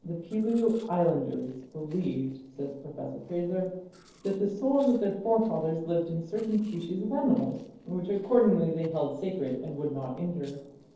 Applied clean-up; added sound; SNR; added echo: neural separator model SepFormer DNS4.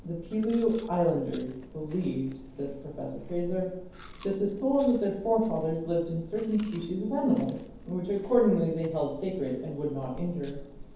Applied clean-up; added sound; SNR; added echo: none; Chewing, mastication; 16 dB; reverberation time 0.9 s.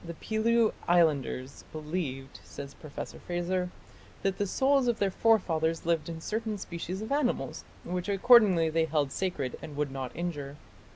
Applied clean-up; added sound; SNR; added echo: none; none; none; none.